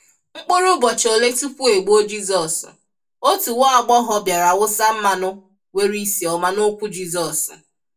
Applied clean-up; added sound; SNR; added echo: none; none; none; reverberation time 0.2 s.